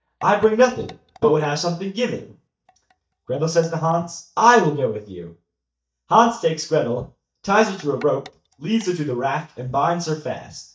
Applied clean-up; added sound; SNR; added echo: neural mask model DeepFilterNet 3.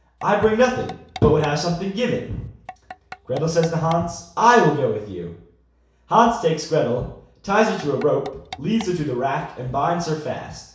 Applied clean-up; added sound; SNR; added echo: none; Tap / Percussion; 20 dB; reverberation time 0.6 s.